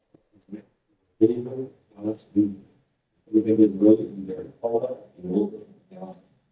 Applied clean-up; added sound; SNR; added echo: neural mask model DeepFilterNet 3.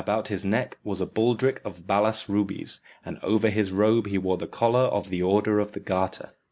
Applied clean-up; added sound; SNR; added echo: none; none; none; none.